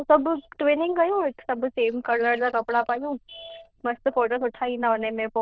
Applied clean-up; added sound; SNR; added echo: neural diffusion model UNIVERSE++.